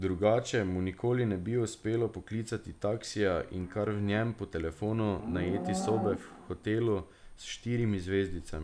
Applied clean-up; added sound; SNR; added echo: none; Livestock, farm animals, working animals; 12 dB; none.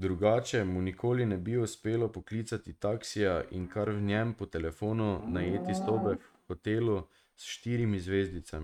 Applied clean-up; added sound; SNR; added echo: neural mask model RNNoise.